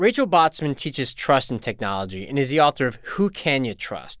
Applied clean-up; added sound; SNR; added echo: none; none; none; none.